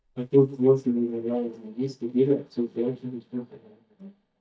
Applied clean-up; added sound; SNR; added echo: neural mask model DeepFilterNet 3.